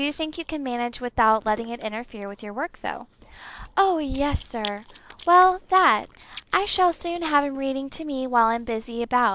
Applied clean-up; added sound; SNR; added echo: neural separator model SepFormer DNS4.